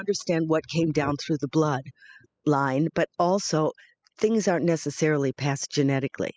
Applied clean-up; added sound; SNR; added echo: classical method spectral subtraction.